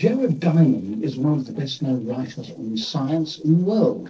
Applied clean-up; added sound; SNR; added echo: neural separator model SepFormer DNS4.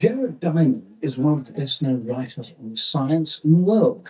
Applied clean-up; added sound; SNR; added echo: neural mask model DeepFilterNet 3.